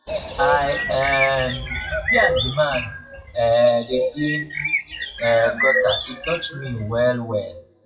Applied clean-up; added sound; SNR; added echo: classical method WPE with log-MMSE.